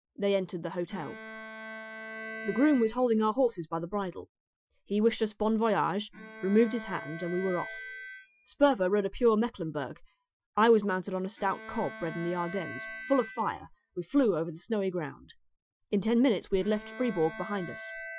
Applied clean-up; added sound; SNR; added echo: classical method Wiener filter.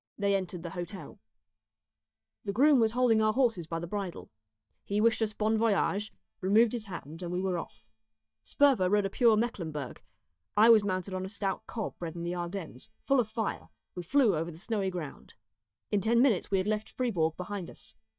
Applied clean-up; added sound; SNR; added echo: neural mask model DeepFilterNet 3.